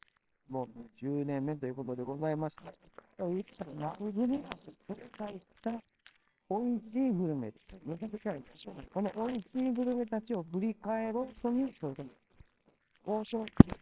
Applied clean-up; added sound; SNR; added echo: neural separator model SepFormer WHAMR!.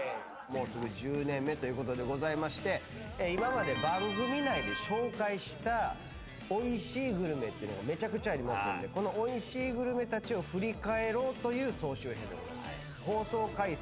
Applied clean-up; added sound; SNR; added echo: none; none; none; none.